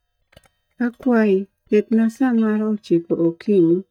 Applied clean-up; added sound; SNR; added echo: neural mask model DeepFilterNet 3.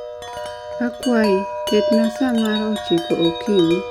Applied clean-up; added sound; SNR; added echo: none; Wind chime; 6 dB; none.